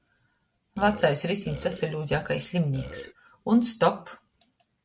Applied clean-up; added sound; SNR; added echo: none; Burping, eructation; 13 dB; none.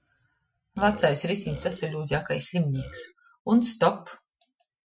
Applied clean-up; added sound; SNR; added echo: classical method Wiener filter.